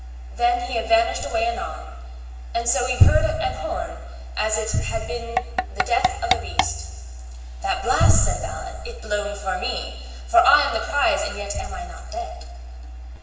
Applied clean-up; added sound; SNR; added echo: none; Tap / Percussion; 4 dB; reverberation time 1.4 s.